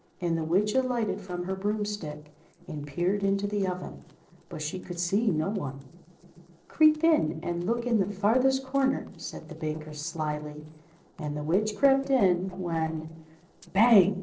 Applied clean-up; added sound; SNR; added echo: neural separator model SepFormer DNS4.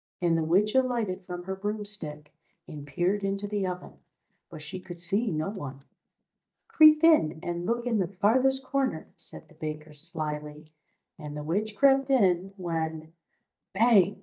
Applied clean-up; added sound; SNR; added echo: neural mask model DeepFilterNet 3.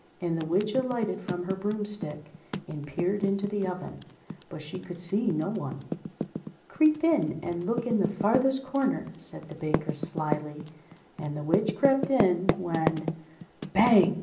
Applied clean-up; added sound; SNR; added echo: none; Typing; 7 dB; reverberation time 0.5 s.